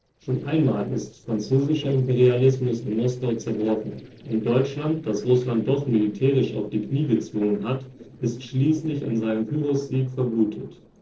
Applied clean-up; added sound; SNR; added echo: neural separator model SepFormer DNS4.